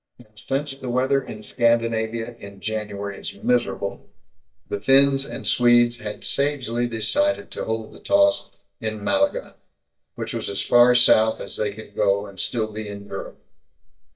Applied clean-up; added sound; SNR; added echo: neural mask model DeepFilterNet 3.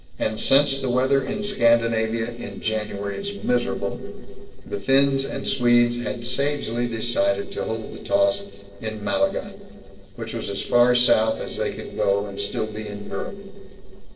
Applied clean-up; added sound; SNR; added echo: neural separator model SepFormer DNS4.